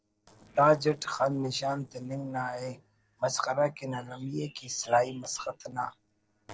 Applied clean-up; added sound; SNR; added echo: neural separator model SepFormer DNS4.